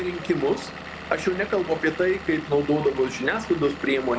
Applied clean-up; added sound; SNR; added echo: none; Engine / Vehicle; 13 dB; none.